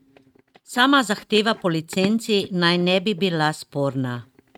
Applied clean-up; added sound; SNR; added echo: neural mask model RNNoise.